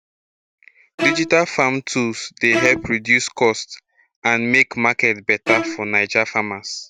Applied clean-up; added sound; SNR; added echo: none; Bowed string instrument; 8 dB; none.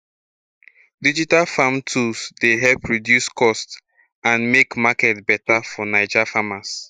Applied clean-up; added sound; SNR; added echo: neural mask model Resemble Enhance denoiser.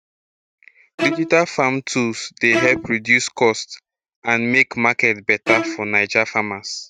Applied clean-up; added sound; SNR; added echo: neural mask model RNNoise.